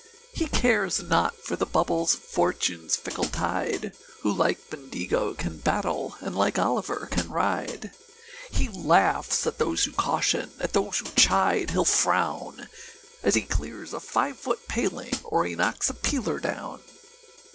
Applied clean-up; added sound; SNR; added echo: none; Hi-hat; 16 dB; none.